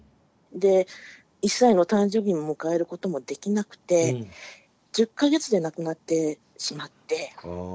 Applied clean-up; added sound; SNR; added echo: none; none; none; none.